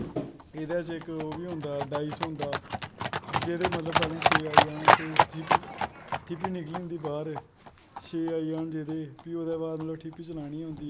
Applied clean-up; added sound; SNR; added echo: none; Livestock, farm animals, working animals; -4 dB; none.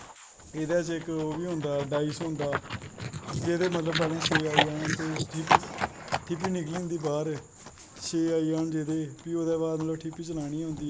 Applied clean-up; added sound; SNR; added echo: neural mask model Resemble Enhance denoiser.